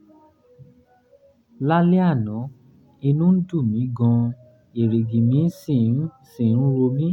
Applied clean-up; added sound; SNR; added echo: none; none; none; none.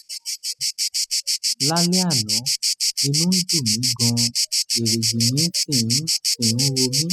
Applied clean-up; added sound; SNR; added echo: classical method spectral subtraction.